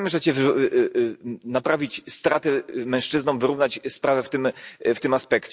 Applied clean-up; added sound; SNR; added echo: none; none; none; none.